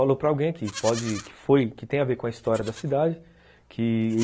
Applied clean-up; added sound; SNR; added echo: none; Livestock, farm animals, working animals; 19 dB; none.